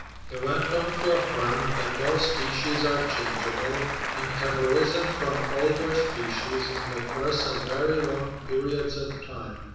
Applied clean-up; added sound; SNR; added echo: none; Applause; 4 dB; reverberation time 1.1 s.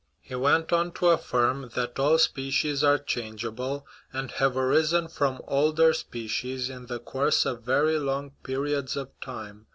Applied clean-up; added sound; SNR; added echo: none; none; none; none.